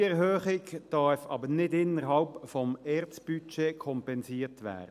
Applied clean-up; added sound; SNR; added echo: none; none; none; none.